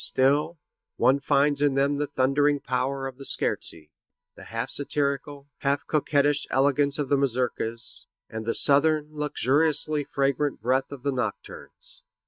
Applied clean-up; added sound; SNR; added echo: neural mask model DeepFilterNet 3.